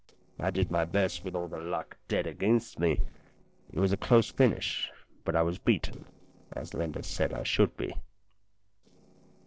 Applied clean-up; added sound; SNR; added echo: neural separator model SepFormer DNS4.